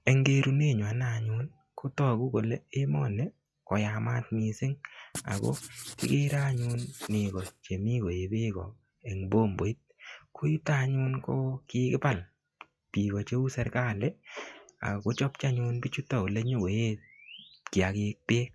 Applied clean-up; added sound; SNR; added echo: classical method log-MMSE.